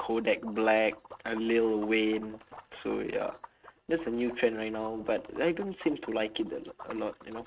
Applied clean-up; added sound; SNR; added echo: neural mask model RNNoise.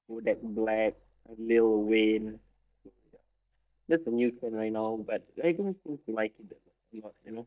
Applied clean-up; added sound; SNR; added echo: neural mask model DeepFilterNet 3.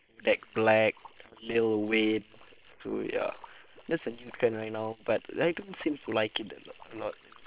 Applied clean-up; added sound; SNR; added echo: neural separator model SepFormer WHAM!.